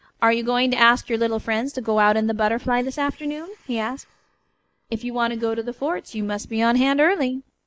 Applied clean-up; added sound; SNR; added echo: neural mask model Resemble Enhance denoiser.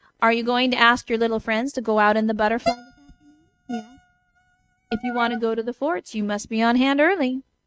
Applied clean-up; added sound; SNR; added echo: neural mask model RNNoise.